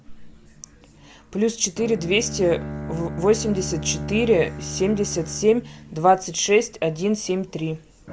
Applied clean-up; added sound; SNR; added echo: none; Bowed string instrument; 12 dB; none.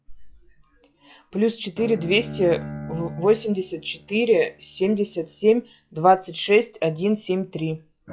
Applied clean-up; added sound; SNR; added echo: classical method log-MMSE.